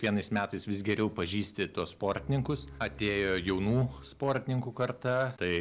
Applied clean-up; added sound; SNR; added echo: none; Bowed string instrument; 17 dB; none.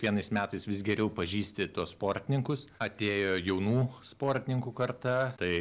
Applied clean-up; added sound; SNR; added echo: none; none; none; none.